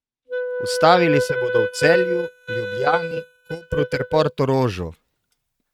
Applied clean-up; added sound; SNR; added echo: neural mask model RNNoise.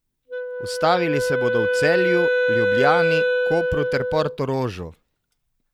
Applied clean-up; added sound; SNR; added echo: none; Wind instrument, woodwind instrument; -2 dB; none.